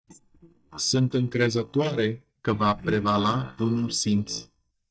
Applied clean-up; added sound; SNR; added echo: neural mask model DeepFilterNet 3.